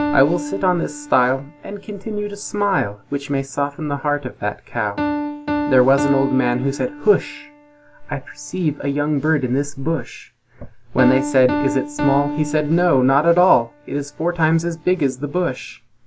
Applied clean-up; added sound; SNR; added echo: none; Piano; 8 dB; none.